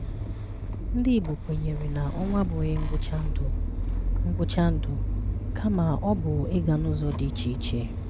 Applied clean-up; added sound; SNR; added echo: none; Engine starting / Motor vehicle (road); 0 dB; none.